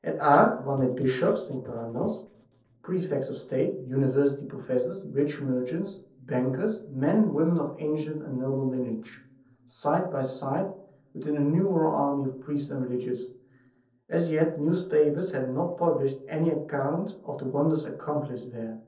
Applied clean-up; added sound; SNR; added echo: neural separator model SepFormer DNS4.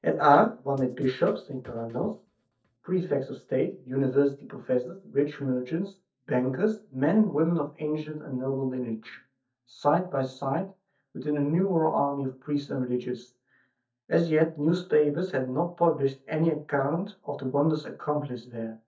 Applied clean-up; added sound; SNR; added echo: neural mask model DeepFilterNet 3.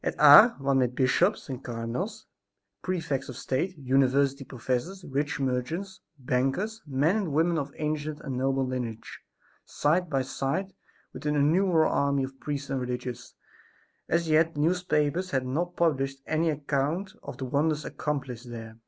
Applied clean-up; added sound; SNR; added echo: none; none; none; none.